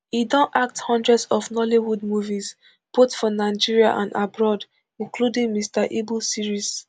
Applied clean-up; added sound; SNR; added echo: none; none; none; none.